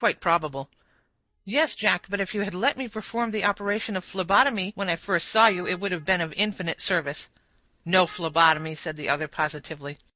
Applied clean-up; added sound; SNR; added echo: neural mask model DeepFilterNet 3.